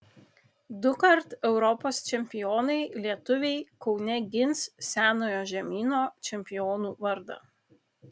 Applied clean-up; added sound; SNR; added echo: none; none; none; none.